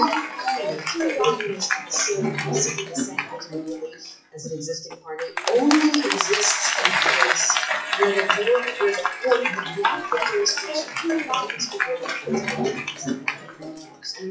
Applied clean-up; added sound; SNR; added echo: classical method WPE with log-MMSE.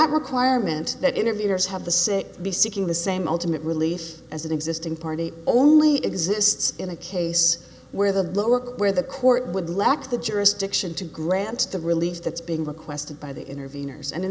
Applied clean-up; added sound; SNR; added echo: none; none; none; none.